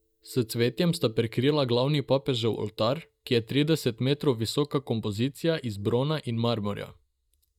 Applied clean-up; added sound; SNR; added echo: neural mask model DeepFilterNet 3.